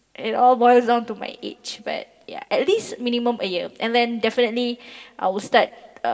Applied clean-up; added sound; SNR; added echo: none; none; none; reverberation time 0.2 s.